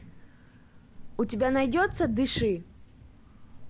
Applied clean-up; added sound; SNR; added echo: none; Crow; 13 dB; none.